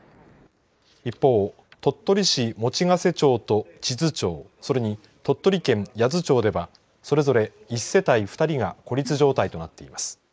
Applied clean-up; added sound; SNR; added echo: neural mask model Resemble Enhance denoiser.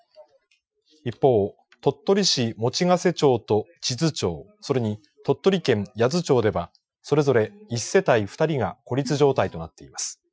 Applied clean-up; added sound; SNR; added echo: classical method Wiener filter.